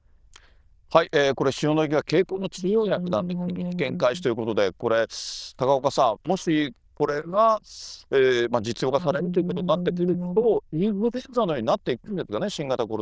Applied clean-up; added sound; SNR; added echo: neural diffusion model UNIVERSE++.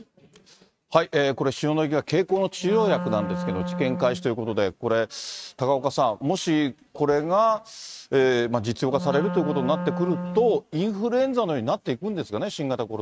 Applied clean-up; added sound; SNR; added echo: neural mask model RNNoise.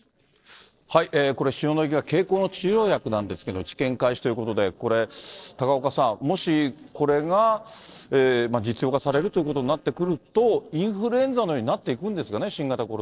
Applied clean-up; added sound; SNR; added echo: neural separator model SepFormer DNS4.